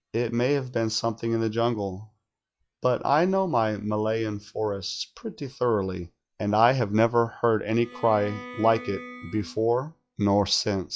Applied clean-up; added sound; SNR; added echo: classical method log-MMSE.